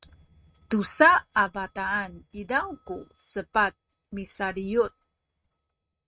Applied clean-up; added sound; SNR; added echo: neural mask model RNNoise.